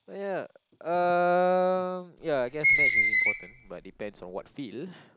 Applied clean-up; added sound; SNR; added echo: none; Screech; -3 dB; none.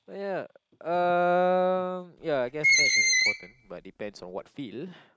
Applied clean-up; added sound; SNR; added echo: neural mask model RNNoise.